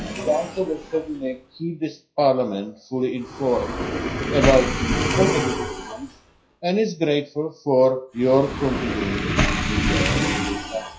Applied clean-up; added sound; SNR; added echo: classical method WPE with log-MMSE.